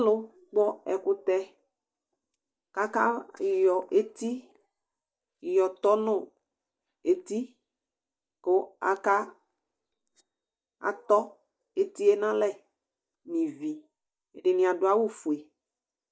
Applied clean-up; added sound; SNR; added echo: neural mask model DeepFilterNet 3.